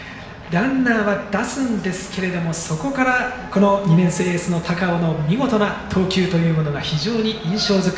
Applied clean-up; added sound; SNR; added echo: none; none; none; reverberation time 1.0 s.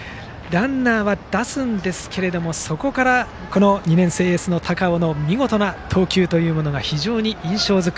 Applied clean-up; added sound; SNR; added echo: none; none; none; none.